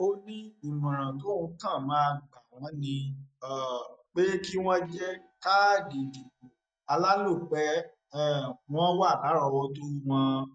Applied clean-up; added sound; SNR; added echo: neural mask model DeepFilterNet 3.